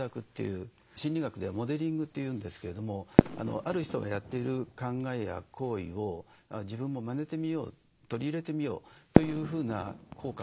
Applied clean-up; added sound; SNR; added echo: none; Fireworks; 0 dB; none.